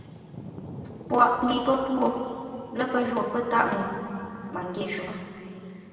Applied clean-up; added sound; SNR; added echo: none; Thunder / Rain; 17 dB; reverberation time 2.5 s.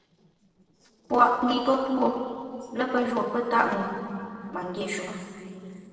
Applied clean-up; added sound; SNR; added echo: neural separator model SepFormer DNS4.